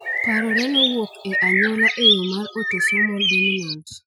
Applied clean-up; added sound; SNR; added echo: classical method Wiener filter.